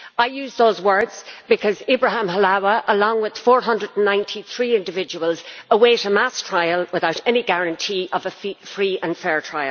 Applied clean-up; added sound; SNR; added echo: none; none; none; none.